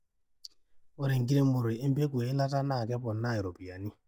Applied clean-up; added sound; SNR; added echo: neural mask model DeepFilterNet 3.